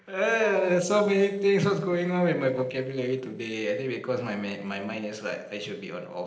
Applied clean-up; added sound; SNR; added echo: neural separator model SepFormer DNS4.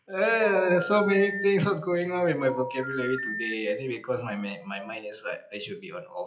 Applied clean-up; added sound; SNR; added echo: classical method WPE with log-MMSE.